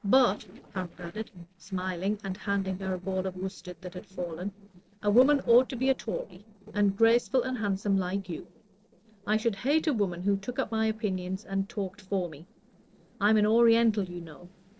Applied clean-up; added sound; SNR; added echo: neural separator model SepFormer DNS4.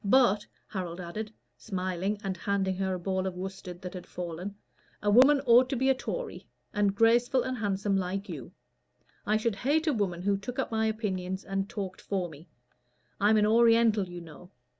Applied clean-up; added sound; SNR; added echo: none; none; none; none.